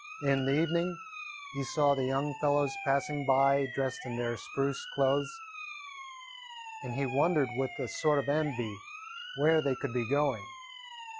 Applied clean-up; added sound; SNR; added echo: classical method log-MMSE.